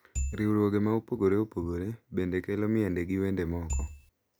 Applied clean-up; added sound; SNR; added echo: none; Marimba, xylophone / Wood; 3 dB; none.